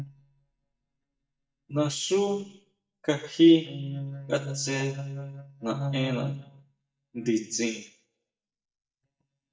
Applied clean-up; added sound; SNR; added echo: neural mask model DeepFilterNet 3.